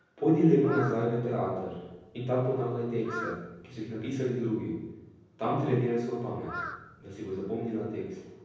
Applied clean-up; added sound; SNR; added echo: none; Crow; 14 dB; reverberation time 1.1 s.